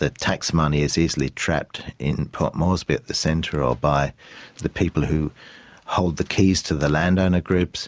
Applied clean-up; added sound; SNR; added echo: none; none; none; none.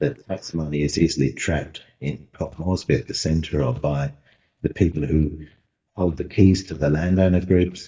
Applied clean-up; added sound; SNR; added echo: neural mask model DeepFilterNet 3.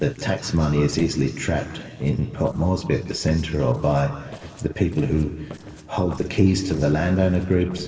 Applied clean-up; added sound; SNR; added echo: neural separator model SepFormer DNS4.